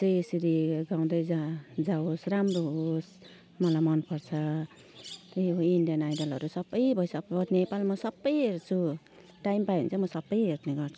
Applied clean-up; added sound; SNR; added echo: none; none; none; none.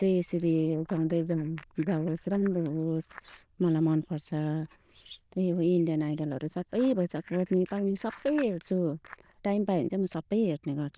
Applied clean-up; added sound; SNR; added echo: neural diffusion model UNIVERSE++.